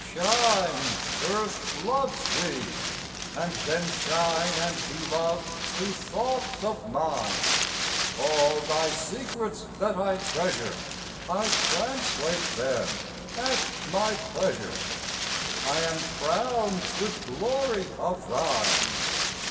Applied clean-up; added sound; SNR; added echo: none; Wind; 2 dB; reverberation time 2.3 s.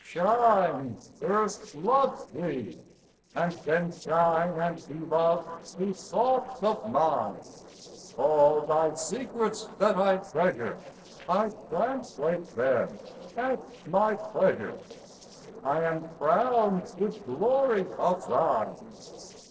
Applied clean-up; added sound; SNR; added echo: neural separator model SepFormer DNS4.